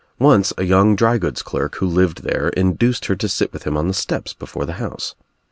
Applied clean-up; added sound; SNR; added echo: none; none; none; none.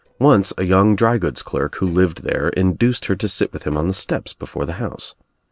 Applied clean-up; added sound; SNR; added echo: neural separator model SepFormer DNS4.